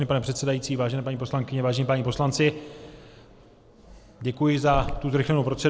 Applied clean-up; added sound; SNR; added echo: none; Growling; 14 dB; none.